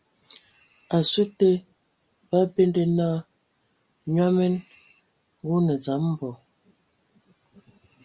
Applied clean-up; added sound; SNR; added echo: none; none; none; none.